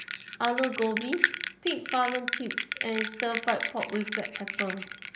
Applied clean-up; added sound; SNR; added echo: none; Bell; -3 dB; none.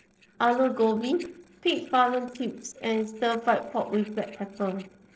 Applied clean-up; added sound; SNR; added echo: neural separator model SepFormer DNS4.